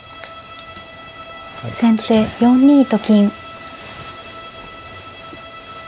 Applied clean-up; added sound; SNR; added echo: none; Bowed string instrument; 18 dB; none.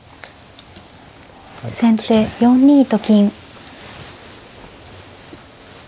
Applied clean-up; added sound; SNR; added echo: none; none; none; none.